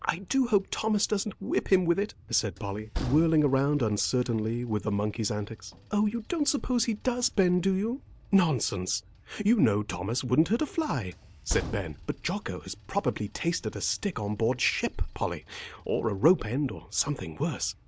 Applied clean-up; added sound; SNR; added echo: none; Train; 17 dB; none.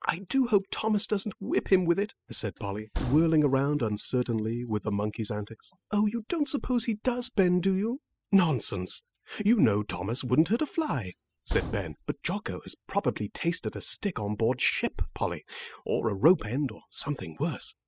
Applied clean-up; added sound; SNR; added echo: classical method spectral subtraction.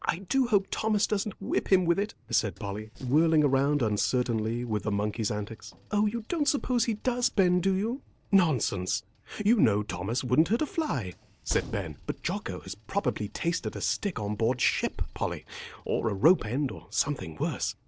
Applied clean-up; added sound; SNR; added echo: neural separator model SepFormer DNS4.